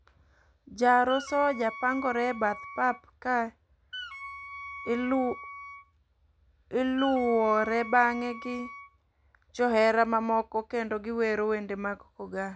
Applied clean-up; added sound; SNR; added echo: none; Wind instrument, woodwind instrument; 14 dB; none.